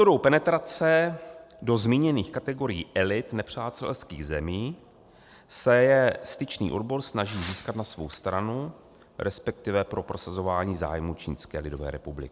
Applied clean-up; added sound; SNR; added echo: none; Fireworks; 15 dB; none.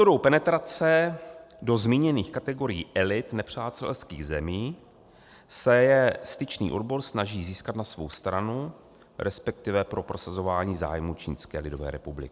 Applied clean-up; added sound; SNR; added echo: none; none; none; none.